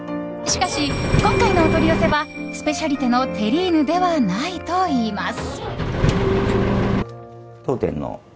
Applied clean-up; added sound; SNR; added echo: none; Engine; -2 dB; none.